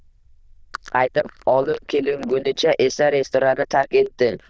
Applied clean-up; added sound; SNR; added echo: neural diffusion model UNIVERSE++.